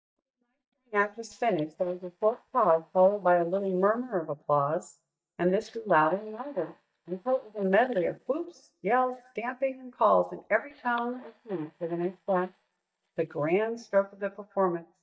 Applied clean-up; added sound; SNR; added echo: neural mask model DeepFilterNet 3.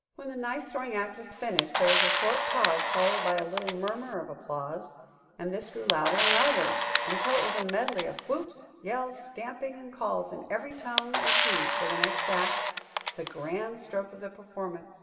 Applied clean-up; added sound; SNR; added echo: none; Camera; -5 dB; reverberation time 2.3 s.